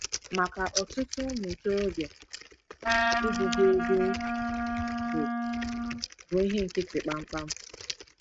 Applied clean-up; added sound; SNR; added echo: neural mask model RNNoise.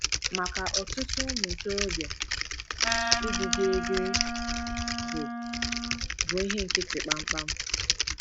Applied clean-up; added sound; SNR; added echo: none; Wind instrument, woodwind instrument + Typing; -5 dB; none.